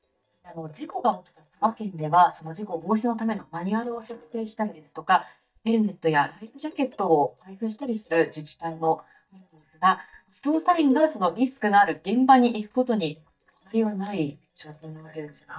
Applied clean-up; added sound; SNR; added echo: neural mask model DeepFilterNet 3.